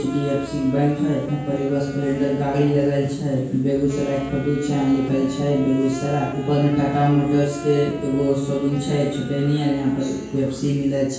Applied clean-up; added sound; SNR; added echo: none; Wind instrument, woodwind instrument; 15 dB; reverberation time 0.6 s.